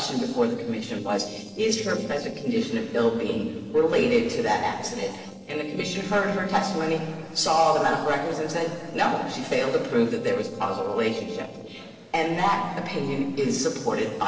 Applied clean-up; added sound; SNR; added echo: neural separator model SepFormer DNS4.